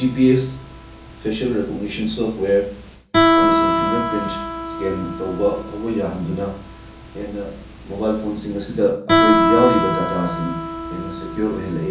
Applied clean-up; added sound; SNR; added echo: none; Guitar; 0 dB; reverberation time 0.6 s.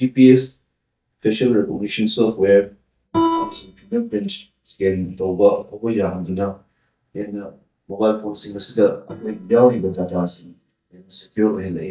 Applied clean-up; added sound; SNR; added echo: neural mask model DeepFilterNet 3.